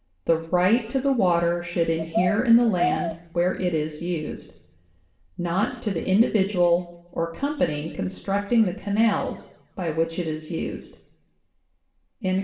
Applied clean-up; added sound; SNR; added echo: none; Bird vocalization, bird call, bird song; 6 dB; reverberation time 0.7 s.